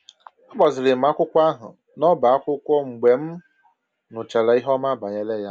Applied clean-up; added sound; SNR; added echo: none; none; none; none.